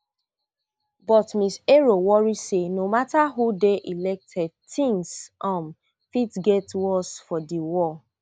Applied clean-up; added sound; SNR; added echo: none; none; none; none.